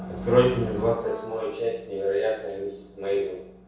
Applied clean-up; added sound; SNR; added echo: none; Brass instrument; 17 dB; reverberation time 0.7 s.